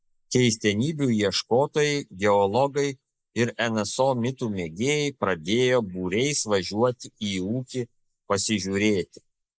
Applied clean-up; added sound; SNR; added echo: neural mask model Resemble Enhance denoiser.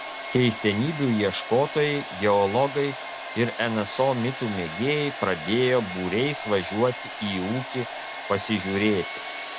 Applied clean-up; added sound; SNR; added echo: none; Domestic sounds, home sounds; 10 dB; none.